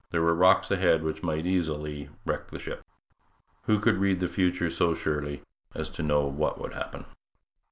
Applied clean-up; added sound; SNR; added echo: none; none; none; none.